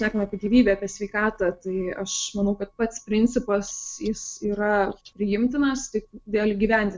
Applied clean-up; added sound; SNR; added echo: neural separator model SepFormer DNS4.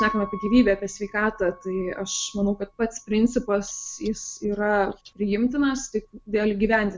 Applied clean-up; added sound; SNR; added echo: none; Piano; 16 dB; none.